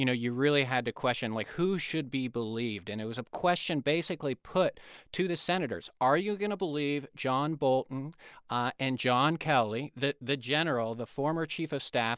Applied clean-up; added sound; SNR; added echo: none; none; none; none.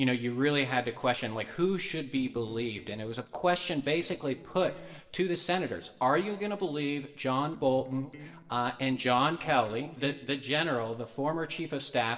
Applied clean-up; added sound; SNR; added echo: neural separator model SepFormer DNS4.